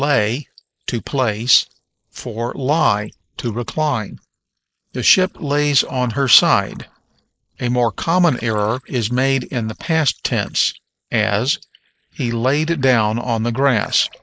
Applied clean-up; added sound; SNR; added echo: neural mask model Resemble Enhance denoiser.